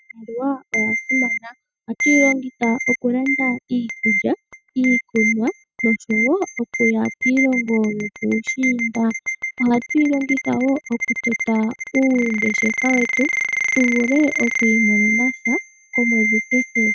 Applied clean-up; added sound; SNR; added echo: neural mask model RNNoise.